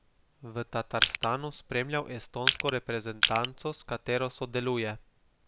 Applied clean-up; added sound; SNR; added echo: none; Crushing; -5 dB; none.